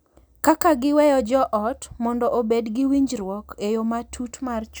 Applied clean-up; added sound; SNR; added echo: none; none; none; none.